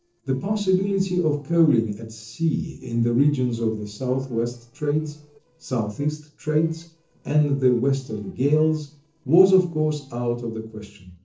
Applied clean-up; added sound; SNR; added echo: neural separator model SepFormer DNS4.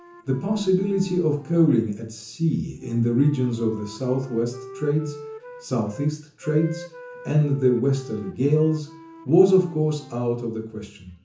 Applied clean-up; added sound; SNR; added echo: none; Wind instrument, woodwind instrument; 19 dB; reverberation time 0.6 s.